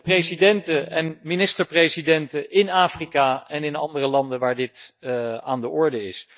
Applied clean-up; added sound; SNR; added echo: neural mask model DeepFilterNet 3.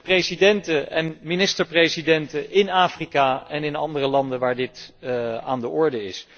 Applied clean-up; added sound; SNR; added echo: neural separator model SepFormer DNS4.